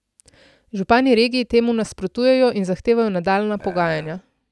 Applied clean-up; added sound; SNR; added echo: neural mask model DeepFilterNet 3.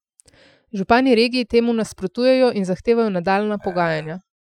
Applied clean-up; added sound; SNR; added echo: classical method Wiener filter.